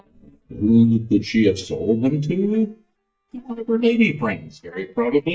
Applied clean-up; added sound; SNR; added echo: neural mask model DeepFilterNet 3.